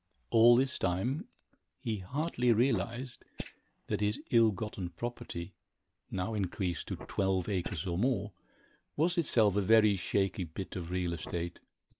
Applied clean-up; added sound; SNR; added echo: neural mask model Resemble Enhance denoiser.